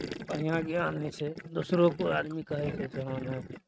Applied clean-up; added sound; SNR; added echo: neural mask model RNNoise.